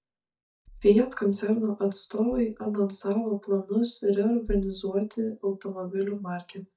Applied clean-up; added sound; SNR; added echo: neural mask model DeepFilterNet 3.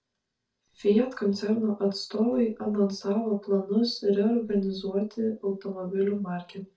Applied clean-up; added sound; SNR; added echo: neural separator model SepFormer DNS4.